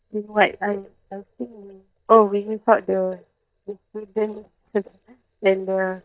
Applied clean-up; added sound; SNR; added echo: neural mask model DeepFilterNet 3.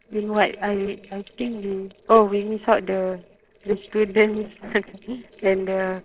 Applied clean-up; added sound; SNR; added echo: neural separator model SepFormer DNS4.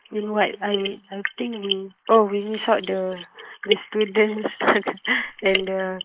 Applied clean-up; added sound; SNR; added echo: neural mask model Resemble Enhance denoiser.